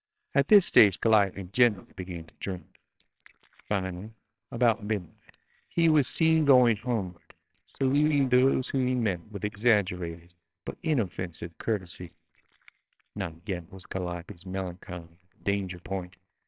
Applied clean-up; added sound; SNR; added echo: neural separator model SepFormer WHAMR!.